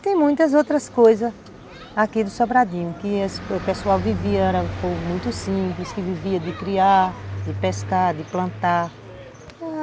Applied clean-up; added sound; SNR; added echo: none; Car passing by; 12 dB; none.